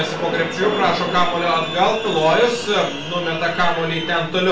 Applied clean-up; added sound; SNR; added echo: none; Thunder; 13 dB; reverberation time 0.4 s.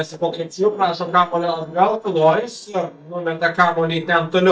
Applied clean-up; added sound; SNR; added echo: neural mask model DeepFilterNet 3.